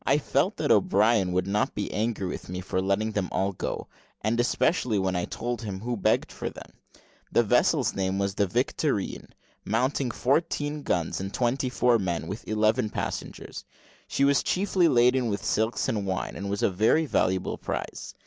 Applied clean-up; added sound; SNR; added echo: none; none; none; none.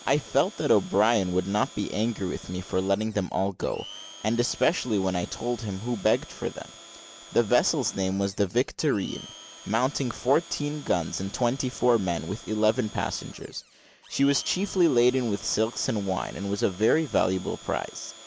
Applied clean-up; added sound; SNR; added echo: none; Domestic sounds, home sounds; 19 dB; none.